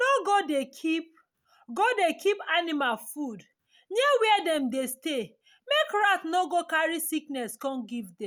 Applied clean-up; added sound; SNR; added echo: none; none; none; none.